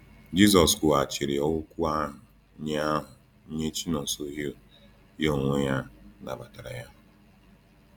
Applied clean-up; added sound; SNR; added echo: none; none; none; none.